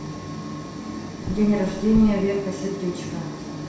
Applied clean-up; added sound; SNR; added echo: none; Car; 8 dB; reverberation time 0.7 s.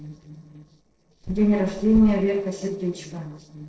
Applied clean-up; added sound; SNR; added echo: neural separator model SepFormer DNS4.